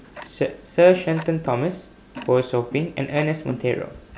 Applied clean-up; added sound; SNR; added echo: none; Tick-tock; 18 dB; none.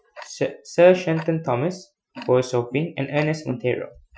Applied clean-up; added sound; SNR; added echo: classical method Wiener filter.